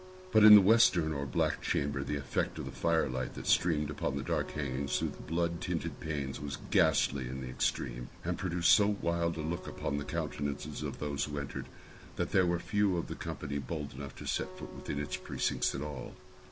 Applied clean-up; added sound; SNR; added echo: none; Thunder + Acoustic guitar; 18 dB; none.